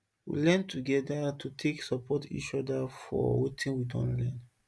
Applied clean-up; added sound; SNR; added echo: none; none; none; none.